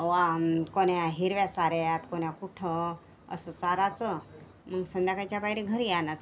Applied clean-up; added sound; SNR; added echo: none; none; none; none.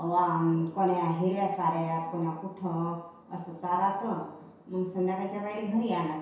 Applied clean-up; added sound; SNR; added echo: none; none; none; reverberation time 0.7 s.